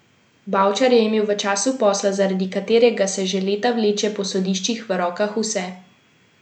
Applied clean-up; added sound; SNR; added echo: none; none; none; none.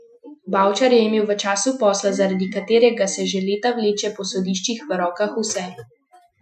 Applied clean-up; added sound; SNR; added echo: classical method Wiener filter.